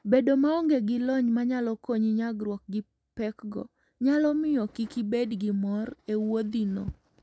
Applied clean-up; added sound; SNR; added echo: none; none; none; none.